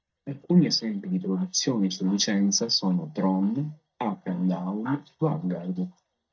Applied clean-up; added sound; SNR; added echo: neural mask model DeepFilterNet 3.